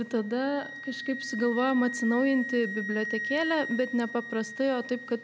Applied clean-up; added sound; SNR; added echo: none; Wind instrument, woodwind instrument; 8 dB; none.